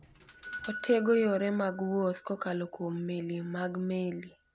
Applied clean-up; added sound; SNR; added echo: none; Doorbell; 7 dB; none.